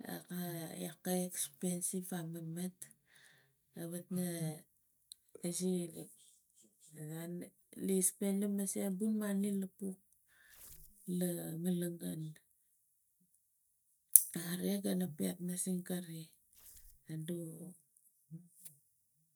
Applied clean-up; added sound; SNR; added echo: neural mask model DeepFilterNet 3.